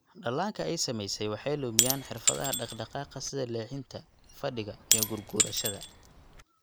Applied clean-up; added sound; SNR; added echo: none; Shatter / Crushing; -2 dB; none.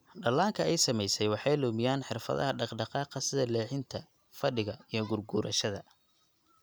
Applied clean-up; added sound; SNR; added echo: none; none; none; none.